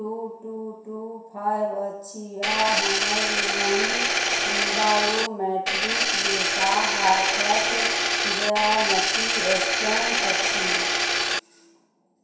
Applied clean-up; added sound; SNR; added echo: none; Engine; -5 dB; reverberation time 0.7 s.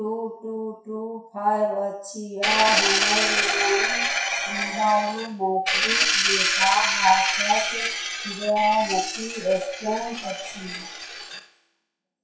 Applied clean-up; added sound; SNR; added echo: classical method WPE with log-MMSE.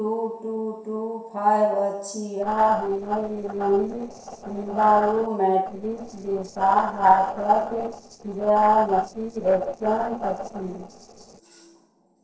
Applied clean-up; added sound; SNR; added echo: neural separator model SepFormer DNS4.